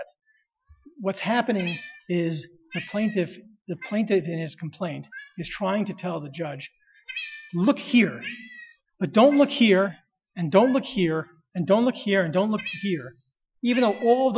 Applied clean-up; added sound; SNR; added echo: classical method Wiener filter.